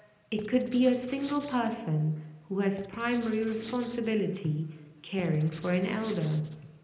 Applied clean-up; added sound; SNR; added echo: none; Writing; 19 dB; reverberation time 0.9 s.